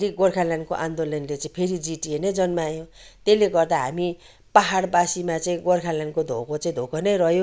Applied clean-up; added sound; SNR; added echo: none; none; none; none.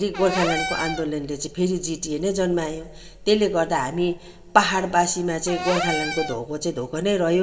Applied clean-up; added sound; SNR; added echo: none; Cupboard open or close / Door; 6 dB; reverberation time 1.4 s.